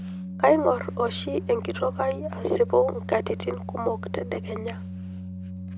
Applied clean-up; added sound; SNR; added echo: none; Organ; 9 dB; none.